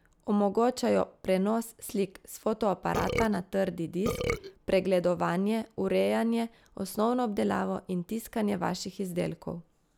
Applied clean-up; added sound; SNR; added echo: none; Burping, eructation; 2 dB; none.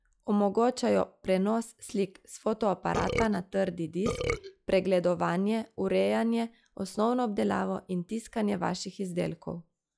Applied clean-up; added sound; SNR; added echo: classical method log-MMSE.